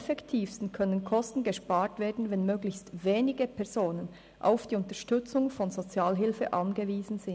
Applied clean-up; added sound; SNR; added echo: none; none; none; none.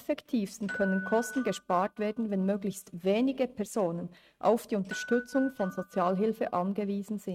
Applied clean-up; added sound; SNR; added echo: neural mask model RNNoise.